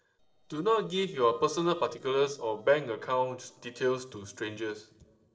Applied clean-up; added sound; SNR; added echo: neural separator model SepFormer DNS4.